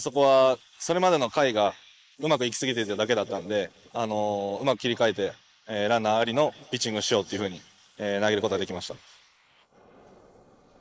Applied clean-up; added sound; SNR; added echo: neural mask model Resemble Enhance denoiser.